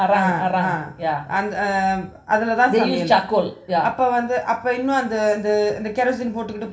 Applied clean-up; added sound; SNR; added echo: none; none; none; reverberation time 0.6 s.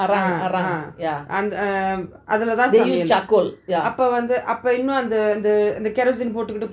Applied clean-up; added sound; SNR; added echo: none; none; none; none.